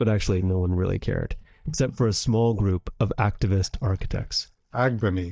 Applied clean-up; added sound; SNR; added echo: neural mask model DeepFilterNet 3.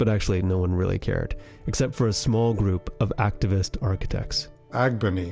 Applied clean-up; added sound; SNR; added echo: none; none; none; none.